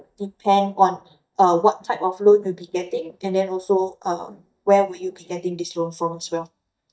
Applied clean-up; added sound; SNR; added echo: neural mask model DeepFilterNet 3.